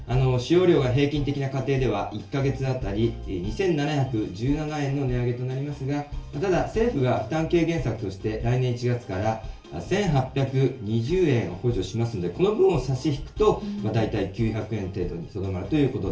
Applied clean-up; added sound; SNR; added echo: none; none; none; reverberation time 0.3 s.